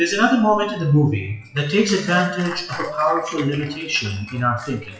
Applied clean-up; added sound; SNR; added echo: classical method WPE with log-MMSE.